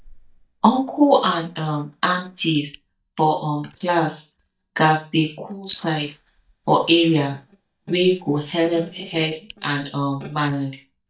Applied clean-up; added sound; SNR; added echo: neural mask model DeepFilterNet 3.